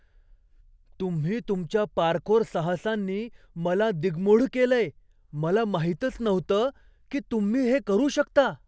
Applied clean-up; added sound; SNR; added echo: none; none; none; none.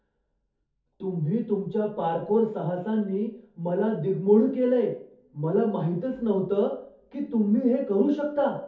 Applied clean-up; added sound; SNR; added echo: none; none; none; reverberation time 0.5 s.